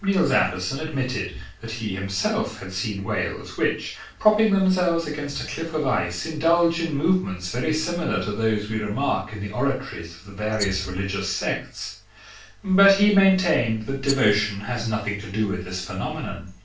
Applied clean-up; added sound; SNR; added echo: none; Rattle; 13 dB; reverberation time 0.3 s.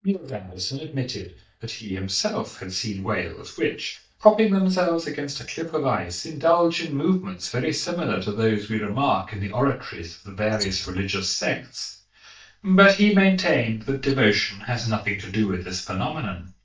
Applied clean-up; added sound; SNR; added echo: neural mask model DeepFilterNet 3.